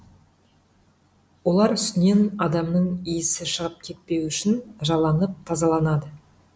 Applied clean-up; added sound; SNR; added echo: none; none; none; none.